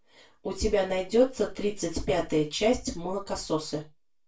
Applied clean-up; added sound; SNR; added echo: none; none; none; reverberation time 0.2 s.